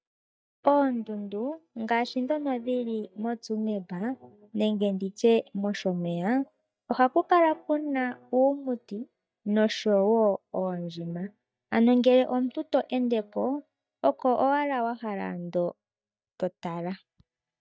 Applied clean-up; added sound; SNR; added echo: neural mask model DeepFilterNet 3.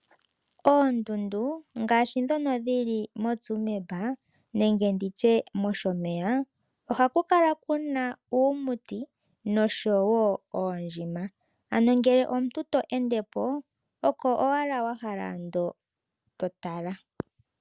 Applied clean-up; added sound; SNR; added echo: none; none; none; none.